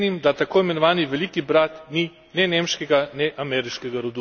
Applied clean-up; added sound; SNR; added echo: none; none; none; none.